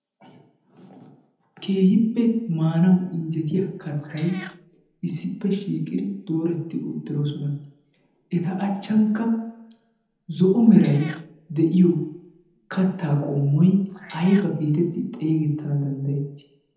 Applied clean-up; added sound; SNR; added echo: none; Meow; 19 dB; reverberation time 0.8 s.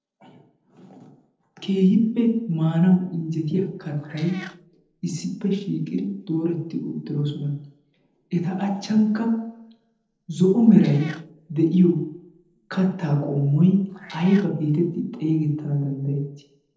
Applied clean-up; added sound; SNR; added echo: neural separator model SepFormer DNS4.